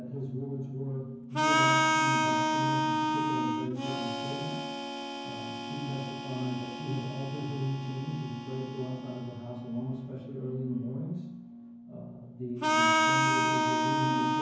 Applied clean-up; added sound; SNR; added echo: none; Harmonica; -4 dB; reverberation time 0.9 s.